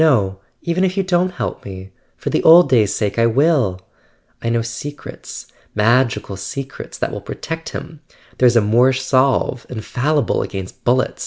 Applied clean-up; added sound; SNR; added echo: none; none; none; none.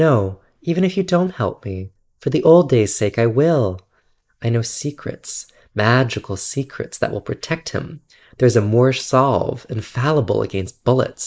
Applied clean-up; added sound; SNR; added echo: neural mask model Resemble Enhance denoiser.